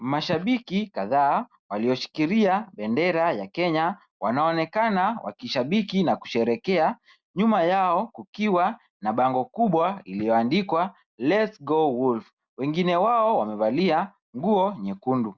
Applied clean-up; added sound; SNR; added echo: none; none; none; none.